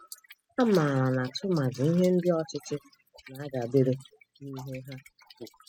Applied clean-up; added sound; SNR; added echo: classical method spectral subtraction.